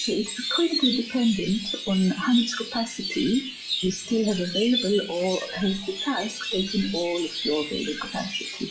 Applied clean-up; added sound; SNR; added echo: classical method WPE with log-MMSE.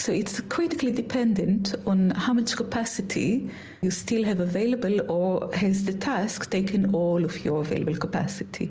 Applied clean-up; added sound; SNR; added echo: none; none; none; none.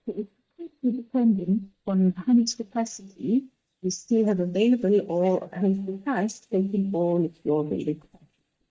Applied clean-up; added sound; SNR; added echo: neural mask model DeepFilterNet 3.